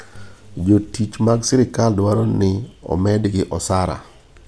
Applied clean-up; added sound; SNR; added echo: none; none; none; none.